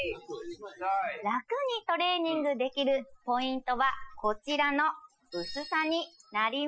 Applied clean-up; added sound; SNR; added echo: classical method Wiener filter.